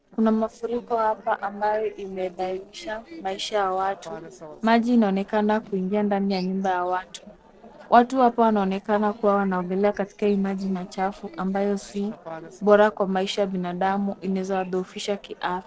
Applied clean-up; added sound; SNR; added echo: neural separator model SepFormer DNS4.